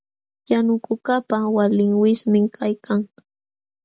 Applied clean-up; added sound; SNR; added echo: none; none; none; none.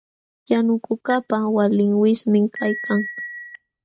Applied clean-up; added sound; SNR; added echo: neural mask model RNNoise.